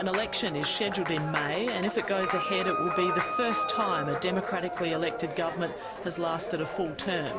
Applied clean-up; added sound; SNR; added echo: none; Wind instrument, woodwind instrument + Applause; 3 dB; none.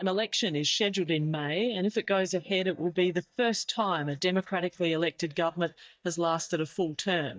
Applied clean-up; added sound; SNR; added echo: neural mask model DeepFilterNet 3.